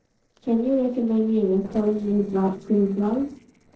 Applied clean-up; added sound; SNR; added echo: neural separator model SepFormer DNS4.